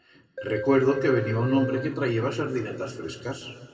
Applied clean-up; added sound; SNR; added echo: none; Keyboard (musical); 11 dB; reverberation time 1.9 s.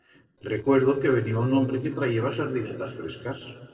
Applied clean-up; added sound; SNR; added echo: neural separator model SepFormer DNS4.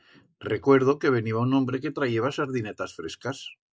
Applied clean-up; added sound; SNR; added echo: none; none; none; none.